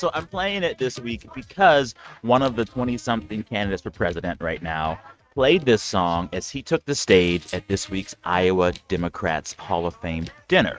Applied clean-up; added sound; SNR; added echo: neural mask model RNNoise.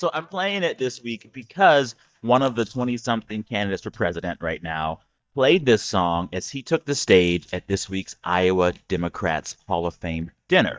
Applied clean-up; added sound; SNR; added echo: neural mask model DeepFilterNet 3.